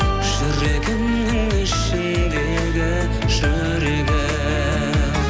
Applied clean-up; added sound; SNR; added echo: none; none; none; none.